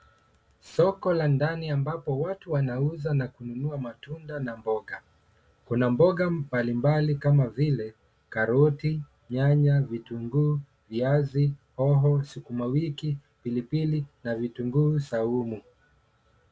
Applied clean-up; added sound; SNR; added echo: none; none; none; none.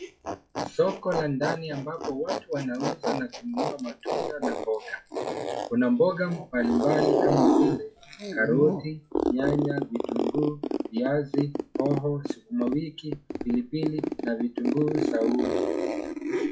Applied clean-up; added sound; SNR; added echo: classical method WPE with log-MMSE.